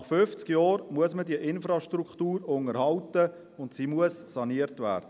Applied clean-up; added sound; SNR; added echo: none; none; none; none.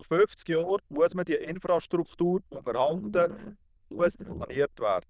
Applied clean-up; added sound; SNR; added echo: neural diffusion model UNIVERSE++.